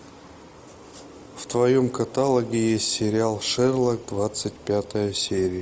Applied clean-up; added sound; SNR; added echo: none; none; none; none.